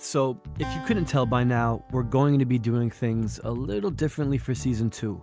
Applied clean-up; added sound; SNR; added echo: none; Acoustic guitar; 19 dB; none.